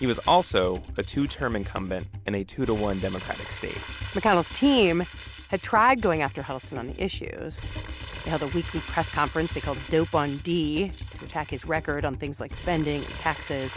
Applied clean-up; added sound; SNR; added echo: none; Crumpling, crinkling; 14 dB; none.